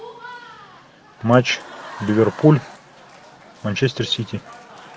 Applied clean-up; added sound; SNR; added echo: none; Applause / Crowd; 18 dB; none.